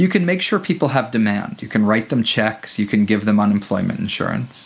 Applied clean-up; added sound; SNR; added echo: none; none; none; none.